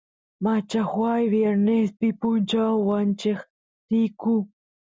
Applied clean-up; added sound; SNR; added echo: none; none; none; none.